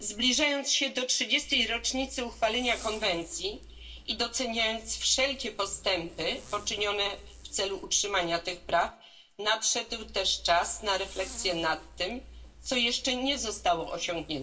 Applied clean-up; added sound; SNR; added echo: none; Zipper (clothing); 18 dB; reverberation time 0.2 s.